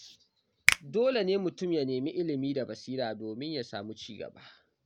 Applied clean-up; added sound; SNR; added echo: none; Finger snapping; 1 dB; none.